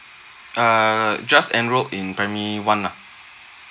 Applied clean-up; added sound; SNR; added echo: none; none; none; none.